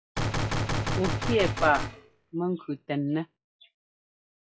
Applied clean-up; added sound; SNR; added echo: classical method log-MMSE.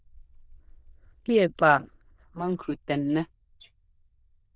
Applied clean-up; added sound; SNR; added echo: neural diffusion model UNIVERSE++.